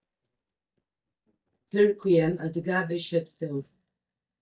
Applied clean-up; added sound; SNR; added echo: neural mask model DeepFilterNet 3.